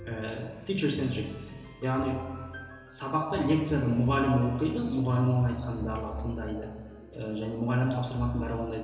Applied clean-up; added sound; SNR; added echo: none; none; none; reverberation time 2.5 s.